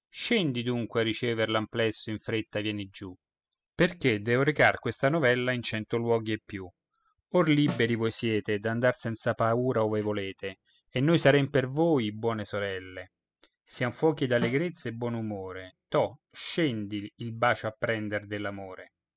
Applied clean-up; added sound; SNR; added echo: classical method spectral subtraction.